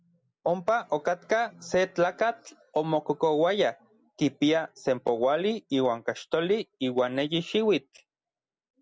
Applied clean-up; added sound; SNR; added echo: none; none; none; none.